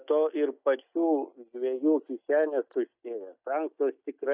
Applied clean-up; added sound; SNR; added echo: neural mask model DeepFilterNet 3.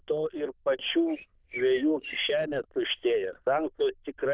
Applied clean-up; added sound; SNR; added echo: neural diffusion model UNIVERSE++.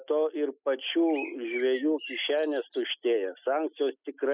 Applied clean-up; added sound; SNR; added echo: classical method spectral subtraction.